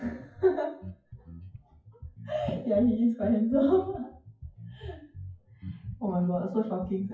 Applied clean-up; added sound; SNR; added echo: classical method WPE with log-MMSE.